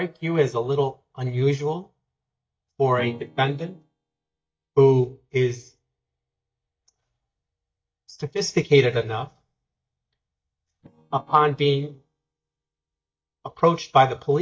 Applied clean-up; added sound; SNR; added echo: neural mask model DeepFilterNet 3.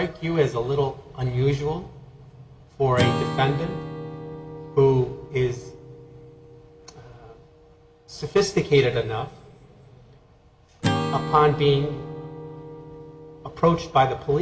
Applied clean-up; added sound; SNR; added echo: none; Acoustic guitar / Strum; 9 dB; reverberation time 1.9 s.